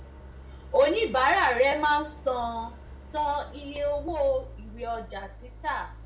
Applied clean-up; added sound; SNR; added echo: none; Idling; 16 dB; reverberation time 0.4 s.